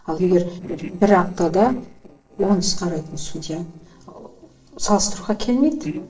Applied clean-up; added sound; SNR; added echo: neural separator model SepFormer DNS4.